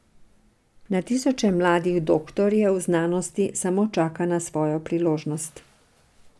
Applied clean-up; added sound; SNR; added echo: none; none; none; none.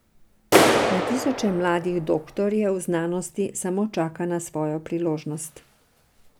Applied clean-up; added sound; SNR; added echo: none; Clapping; -1 dB; none.